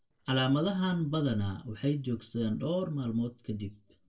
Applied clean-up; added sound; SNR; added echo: neural separator model SepFormer DNS4.